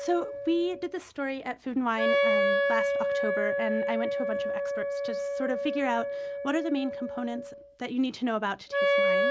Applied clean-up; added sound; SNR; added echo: none; Wind instrument, woodwind instrument; -2 dB; none.